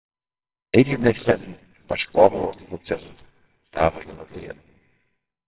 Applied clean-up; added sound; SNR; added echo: neural separator model SepFormer WHAMR!.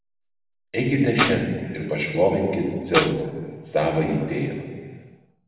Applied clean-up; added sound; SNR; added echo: none; Tambourine; 5 dB; reverberation time 1.5 s.